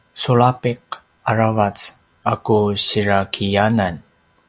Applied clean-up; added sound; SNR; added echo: none; none; none; none.